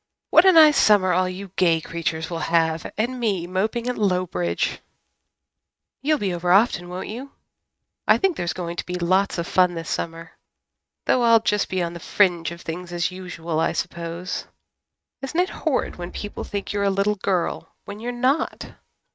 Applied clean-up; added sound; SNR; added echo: neural mask model RNNoise.